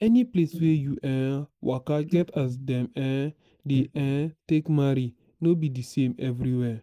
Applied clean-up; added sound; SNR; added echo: neural mask model Resemble Enhance denoiser.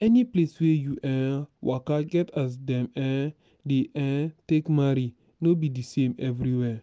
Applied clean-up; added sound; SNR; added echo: none; none; none; none.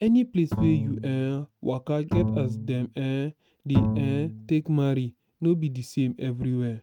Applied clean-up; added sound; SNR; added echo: neural mask model RNNoise.